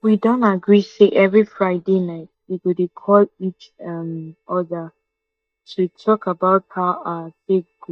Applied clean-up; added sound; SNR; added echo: neural mask model DeepFilterNet 3.